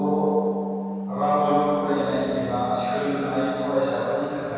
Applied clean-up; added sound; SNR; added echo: none; Bass guitar; 8 dB; reverberation time 2.2 s.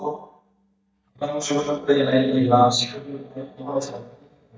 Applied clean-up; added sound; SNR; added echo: neural mask model DeepFilterNet 3.